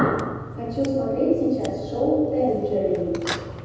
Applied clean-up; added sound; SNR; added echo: none; Scissors; 17 dB; reverberation time 1.2 s.